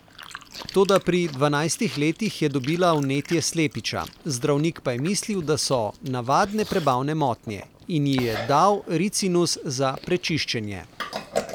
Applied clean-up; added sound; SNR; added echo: none; Chewing, mastication; 15 dB; none.